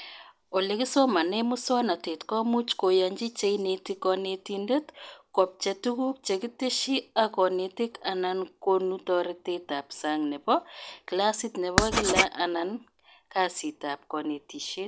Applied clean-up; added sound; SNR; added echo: none; Writing; -1 dB; none.